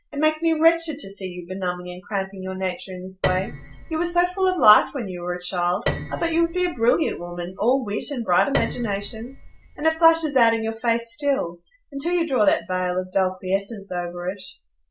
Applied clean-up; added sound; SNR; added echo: none; Piano; 10 dB; none.